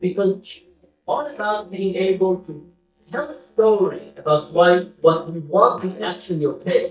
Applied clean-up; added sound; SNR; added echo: neural mask model DeepFilterNet 3.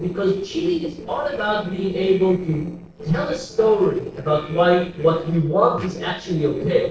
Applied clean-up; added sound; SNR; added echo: neural separator model SepFormer DNS4.